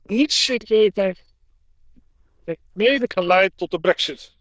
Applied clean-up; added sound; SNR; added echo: neural diffusion model UNIVERSE++.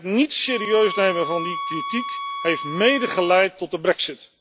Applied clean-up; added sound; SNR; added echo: none; Bowed string instrument; 8 dB; none.